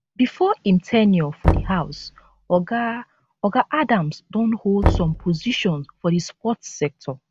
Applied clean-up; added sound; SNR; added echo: none; Knock; 5 dB; none.